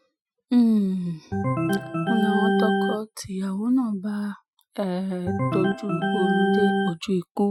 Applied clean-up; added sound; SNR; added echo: classical method Wiener filter.